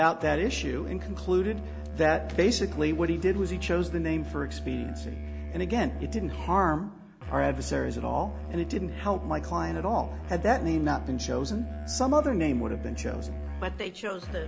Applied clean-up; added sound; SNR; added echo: none; Musical instrument; 7 dB; none.